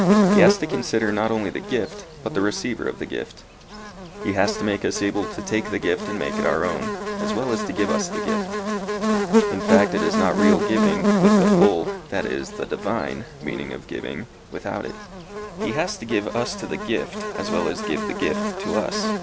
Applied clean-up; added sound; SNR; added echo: none; Buzz; -2 dB; none.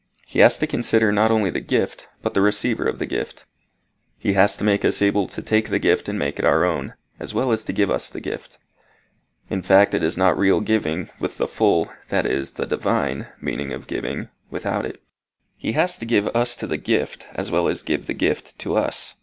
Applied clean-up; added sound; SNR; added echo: none; none; none; none.